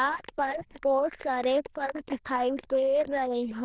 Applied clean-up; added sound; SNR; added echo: neural diffusion model UNIVERSE++.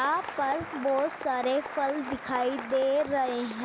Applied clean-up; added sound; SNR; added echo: none; Applause; 11 dB; none.